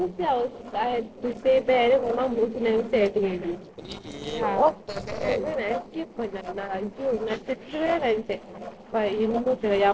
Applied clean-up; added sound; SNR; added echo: neural separator model SepFormer DNS4.